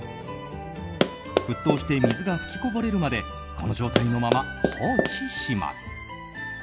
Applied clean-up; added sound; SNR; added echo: none; Run; -1 dB; none.